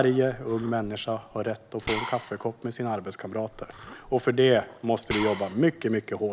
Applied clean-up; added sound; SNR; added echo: none; Liquid; 13 dB; none.